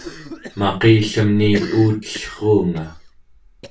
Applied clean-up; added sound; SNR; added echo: none; Cough; 16 dB; reverberation time 0.2 s.